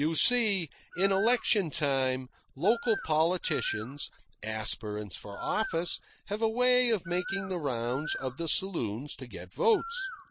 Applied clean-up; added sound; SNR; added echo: none; Bird; 13 dB; none.